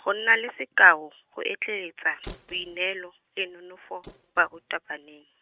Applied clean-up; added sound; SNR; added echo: neural mask model RNNoise.